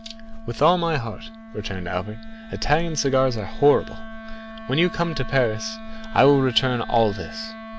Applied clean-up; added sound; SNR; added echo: none; Wind instrument, woodwind instrument; 15 dB; none.